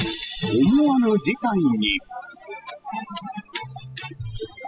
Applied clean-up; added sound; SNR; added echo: classical method spectral subtraction.